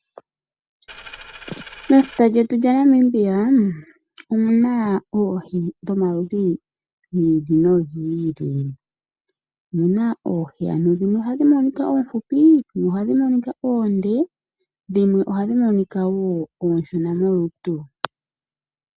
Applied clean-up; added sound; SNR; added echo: none; Coin (dropping); 19 dB; none.